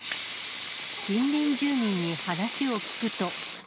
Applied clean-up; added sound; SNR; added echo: none; Sink (filling or washing) / Water tap, faucet / Liquid; -1 dB; none.